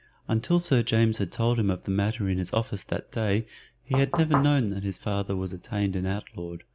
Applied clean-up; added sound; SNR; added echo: none; Knock / Wood; 4 dB; none.